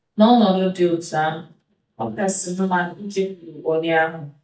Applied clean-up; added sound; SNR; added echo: neural mask model DeepFilterNet 3.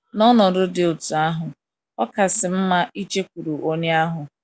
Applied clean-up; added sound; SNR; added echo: none; none; none; none.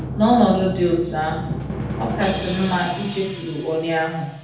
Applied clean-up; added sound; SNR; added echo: none; Drum; 8 dB; reverberation time 0.8 s.